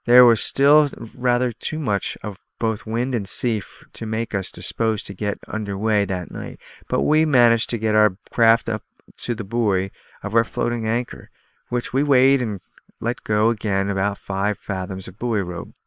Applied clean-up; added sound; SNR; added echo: neural separator model SepFormer WHAM!.